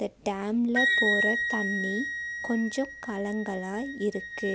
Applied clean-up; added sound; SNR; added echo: none; Wind instrument, woodwind instrument; 1 dB; none.